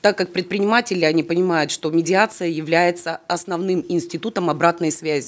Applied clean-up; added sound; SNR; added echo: none; none; none; none.